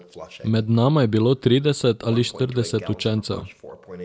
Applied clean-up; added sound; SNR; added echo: none; Toilet flush; 19 dB; none.